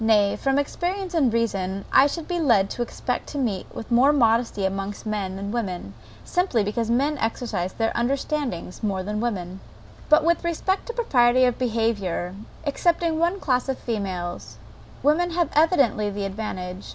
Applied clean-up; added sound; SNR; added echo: none; none; none; none.